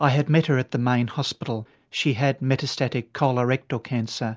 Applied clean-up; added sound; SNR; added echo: none; none; none; none.